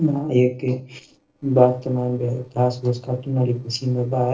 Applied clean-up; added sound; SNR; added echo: neural separator model SepFormer DNS4.